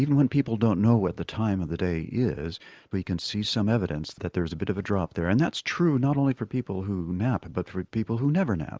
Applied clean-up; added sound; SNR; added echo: none; none; none; none.